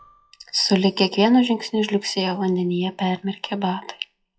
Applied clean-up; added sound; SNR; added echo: classical method WPE with log-MMSE.